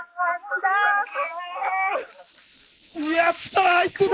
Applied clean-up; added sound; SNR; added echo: neural mask model Resemble Enhance denoiser.